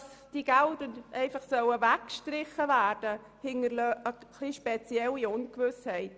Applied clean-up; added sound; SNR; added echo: none; none; none; none.